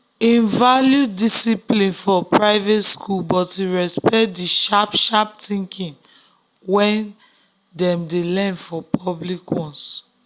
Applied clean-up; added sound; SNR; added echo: none; none; none; none.